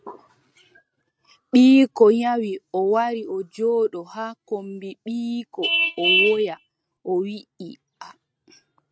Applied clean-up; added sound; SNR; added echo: neural mask model RNNoise.